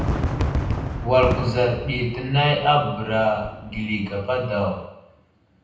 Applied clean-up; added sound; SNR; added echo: none; Fireworks; 5 dB; reverberation time 0.8 s.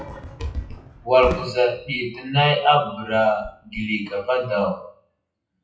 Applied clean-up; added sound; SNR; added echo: classical method WPE with log-MMSE.